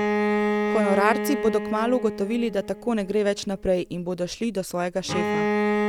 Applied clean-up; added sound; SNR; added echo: none; Bowed string instrument; 1 dB; none.